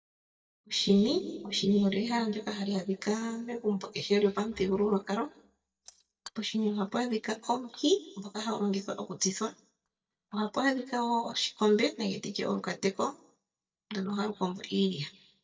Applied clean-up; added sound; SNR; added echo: neural mask model DeepFilterNet 3.